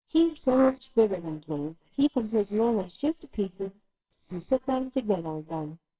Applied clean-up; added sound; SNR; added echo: neural separator model SepFormer WHAMR!.